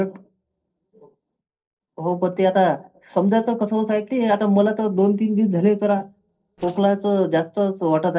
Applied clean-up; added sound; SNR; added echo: neural separator model SepFormer DNS4.